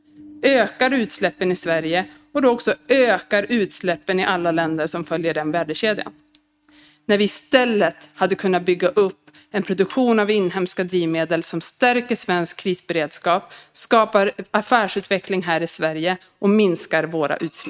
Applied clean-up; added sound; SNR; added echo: neural mask model RNNoise.